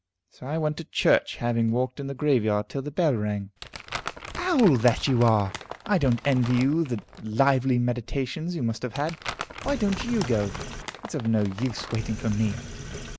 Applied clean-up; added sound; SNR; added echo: none; Sink (filling or washing) + Crumpling, crinkling; 11 dB; none.